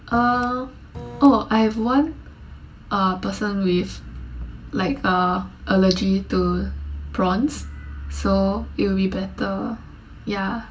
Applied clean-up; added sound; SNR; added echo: none; Printer; 13 dB; reverberation time 0.2 s.